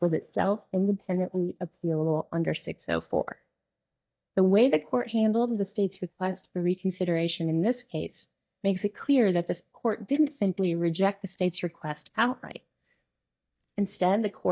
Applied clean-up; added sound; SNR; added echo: neural mask model DeepFilterNet 3.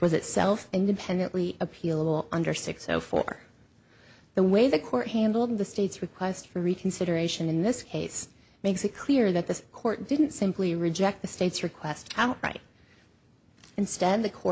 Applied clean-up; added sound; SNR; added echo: none; none; none; none.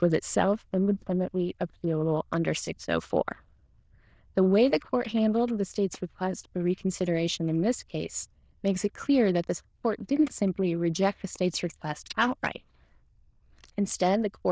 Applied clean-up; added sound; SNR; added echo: neural diffusion model UNIVERSE++.